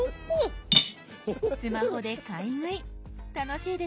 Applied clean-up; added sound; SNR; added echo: none; Cutlery, silverware / Dishes, pots, and pans; -2 dB; none.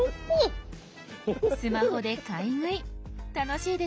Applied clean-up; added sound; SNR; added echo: none; none; none; none.